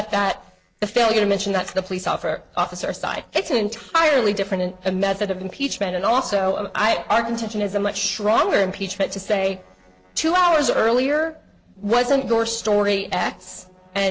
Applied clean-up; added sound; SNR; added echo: neural separator model SepFormer DNS4.